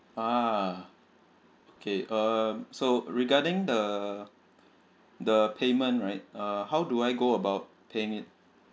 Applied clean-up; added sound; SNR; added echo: none; none; none; none.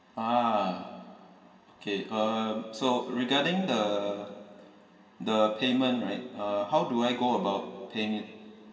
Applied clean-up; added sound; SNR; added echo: none; none; none; reverberation time 2.2 s.